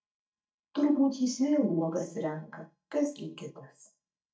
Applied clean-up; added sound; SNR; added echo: neural mask model DeepFilterNet 3.